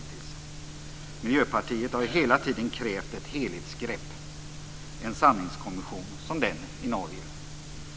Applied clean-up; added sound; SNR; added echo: none; none; none; none.